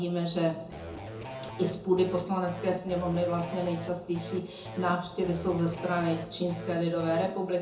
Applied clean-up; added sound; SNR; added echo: none; Electric guitar / Bass guitar; 11 dB; reverberation time 0.6 s.